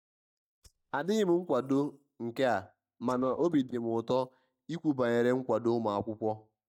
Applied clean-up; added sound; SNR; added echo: neural mask model DeepFilterNet 3.